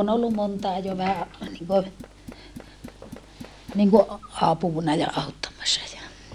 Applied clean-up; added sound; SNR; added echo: none; Tools; 19 dB; none.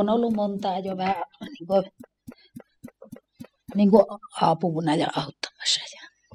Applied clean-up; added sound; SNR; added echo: classical method spectral subtraction.